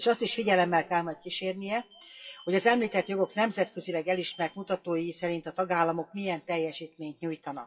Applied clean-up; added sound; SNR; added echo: classical method WPE with log-MMSE.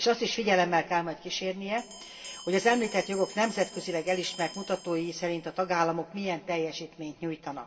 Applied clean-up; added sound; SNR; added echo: none; Bell; 19 dB; reverberation time 1.2 s.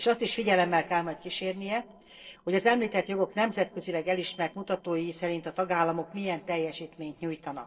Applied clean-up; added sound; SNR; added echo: neural separator model SepFormer DNS4.